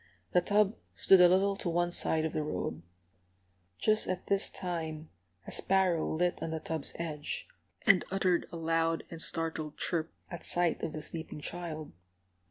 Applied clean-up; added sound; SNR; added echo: none; none; none; none.